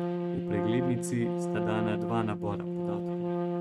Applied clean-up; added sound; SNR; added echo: neural mask model RNNoise.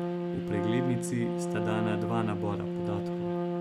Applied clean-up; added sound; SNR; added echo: none; Trumpet; -2 dB; none.